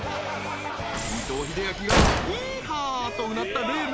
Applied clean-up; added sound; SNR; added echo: none; Gunshot, gunfire; -1 dB; none.